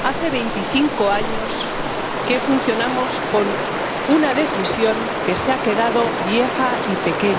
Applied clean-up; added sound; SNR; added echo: none; Stream; 1 dB; none.